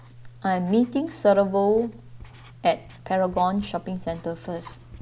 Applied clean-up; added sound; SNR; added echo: none; Writing; 19 dB; none.